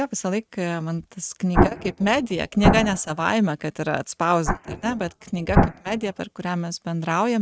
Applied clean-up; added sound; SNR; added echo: neural mask model RNNoise.